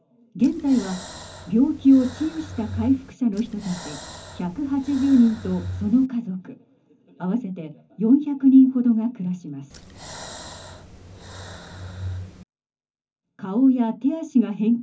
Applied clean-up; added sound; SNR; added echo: none; Breathing; 14 dB; reverberation time 0.3 s.